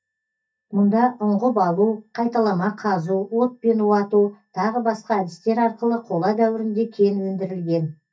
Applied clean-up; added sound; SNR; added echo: neural mask model DeepFilterNet 3.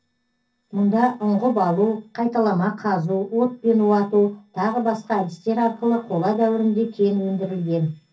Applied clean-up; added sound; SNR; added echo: neural separator model SepFormer DNS4.